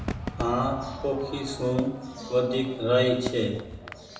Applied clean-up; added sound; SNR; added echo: none; Crowd / Fireworks; 10 dB; reverberation time 0.9 s.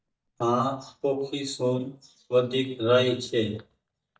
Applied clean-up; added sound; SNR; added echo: neural mask model DeepFilterNet 3.